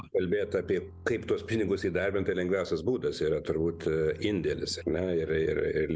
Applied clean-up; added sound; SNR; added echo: none; Bowed string instrument; 19 dB; none.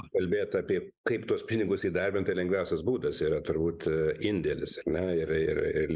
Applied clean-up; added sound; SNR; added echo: neural mask model Resemble Enhance denoiser.